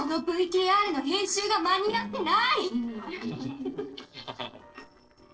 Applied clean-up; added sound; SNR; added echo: neural separator model SepFormer DNS4.